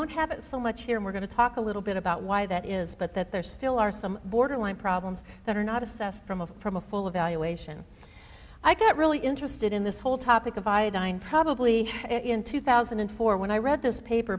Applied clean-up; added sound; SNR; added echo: none; none; none; none.